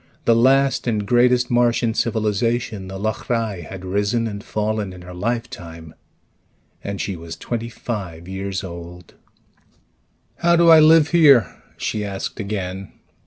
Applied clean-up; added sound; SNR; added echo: none; none; none; none.